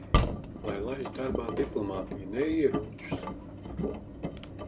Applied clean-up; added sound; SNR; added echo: none; Engine; -1 dB; none.